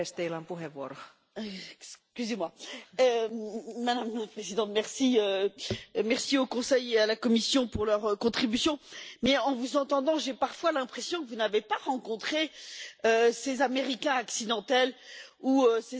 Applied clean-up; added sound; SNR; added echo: none; none; none; none.